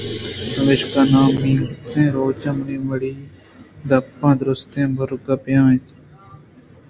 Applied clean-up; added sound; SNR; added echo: none; none; none; none.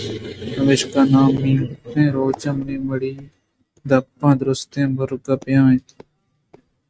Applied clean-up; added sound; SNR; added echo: neural mask model RNNoise.